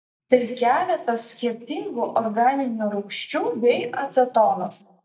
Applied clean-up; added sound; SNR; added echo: neural mask model DeepFilterNet 3.